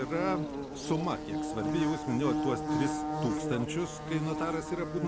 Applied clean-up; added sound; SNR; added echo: none; Buzz / Bird; 0 dB; none.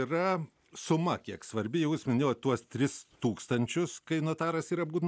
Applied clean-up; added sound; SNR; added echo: none; none; none; none.